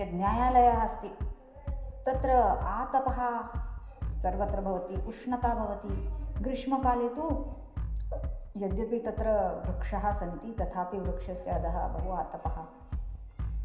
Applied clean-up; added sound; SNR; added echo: none; Bass drum; 4 dB; reverberation time 0.9 s.